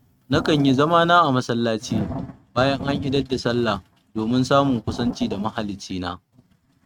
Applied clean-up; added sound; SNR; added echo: neural mask model RNNoise.